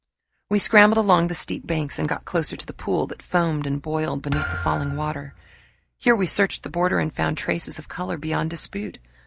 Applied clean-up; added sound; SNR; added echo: none; Thump, thud; 10 dB; none.